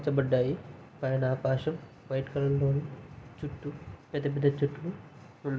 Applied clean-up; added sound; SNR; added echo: none; none; none; none.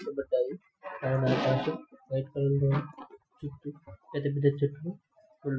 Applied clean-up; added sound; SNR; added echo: classical method Wiener filter.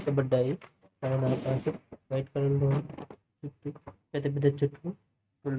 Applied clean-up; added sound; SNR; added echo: neural mask model RNNoise.